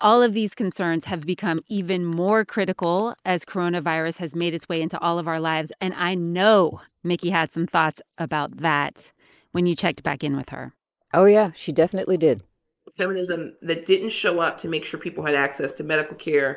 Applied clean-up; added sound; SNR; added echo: neural mask model Resemble Enhance denoiser.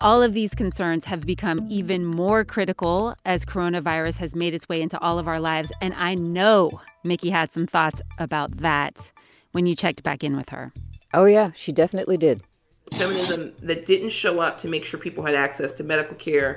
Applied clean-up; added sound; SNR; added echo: none; Screech; 10 dB; none.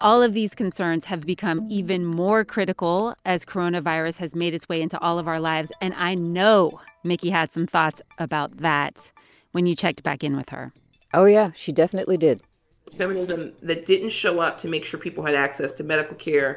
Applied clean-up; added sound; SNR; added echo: neural separator model SepFormer DNS4.